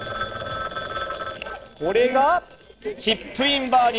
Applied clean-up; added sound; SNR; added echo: neural separator model SepFormer DNS4.